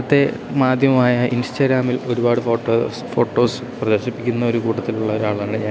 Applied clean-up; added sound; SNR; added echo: none; none; none; none.